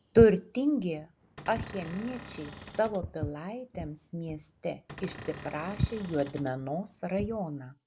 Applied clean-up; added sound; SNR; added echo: none; Cupboard open or close / Door + Walk, footsteps; 9 dB; none.